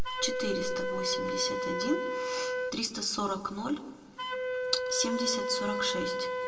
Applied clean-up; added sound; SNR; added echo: none; Wind instrument, woodwind instrument; 0 dB; reverberation time 1.1 s.